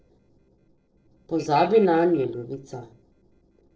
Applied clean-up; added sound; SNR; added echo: neural separator model SepFormer DNS4.